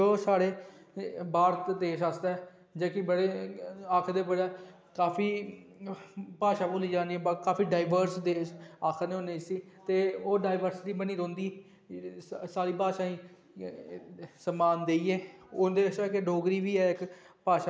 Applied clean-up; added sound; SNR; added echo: none; none; none; none.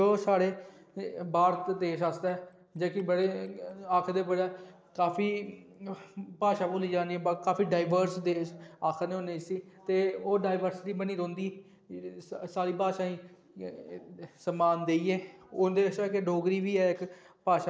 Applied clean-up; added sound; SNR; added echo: neural separator model SepFormer DNS4.